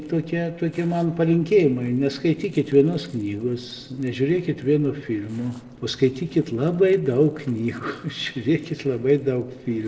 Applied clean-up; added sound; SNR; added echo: neural separator model SepFormer DNS4.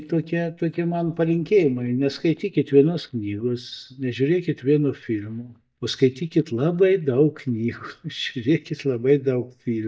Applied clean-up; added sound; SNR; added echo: neural mask model DeepFilterNet 3.